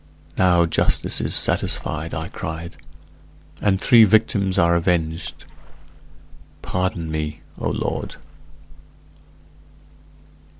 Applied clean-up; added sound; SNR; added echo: none; Water / Splash, splatter; 14 dB; none.